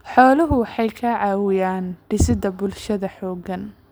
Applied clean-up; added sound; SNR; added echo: none; none; none; none.